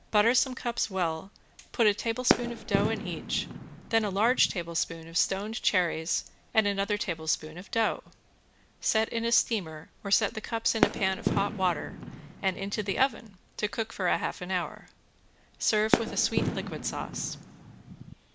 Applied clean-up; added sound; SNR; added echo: none; Fireworks; 2 dB; none.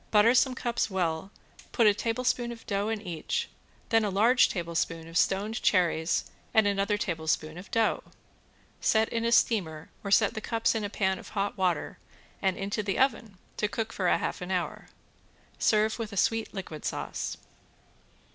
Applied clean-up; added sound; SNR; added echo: none; none; none; none.